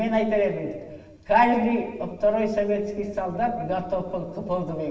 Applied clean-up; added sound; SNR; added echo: none; none; none; reverberation time 1.4 s.